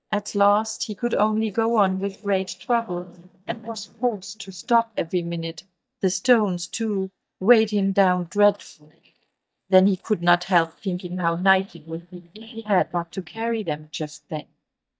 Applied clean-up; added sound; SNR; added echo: neural mask model DeepFilterNet 3.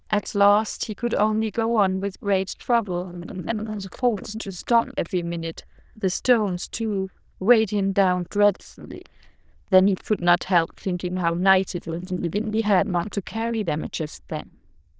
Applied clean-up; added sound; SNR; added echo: neural diffusion model UNIVERSE++.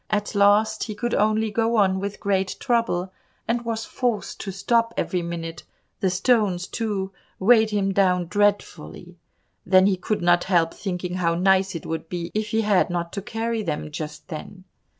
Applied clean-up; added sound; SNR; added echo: none; none; none; none.